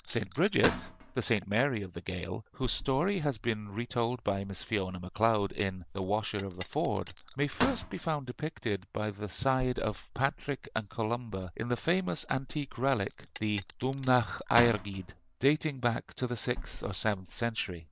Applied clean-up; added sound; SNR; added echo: none; Bell; 12 dB; none.